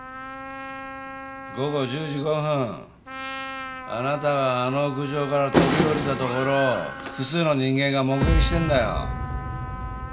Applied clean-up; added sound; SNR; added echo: none; Trumpet; 12 dB; none.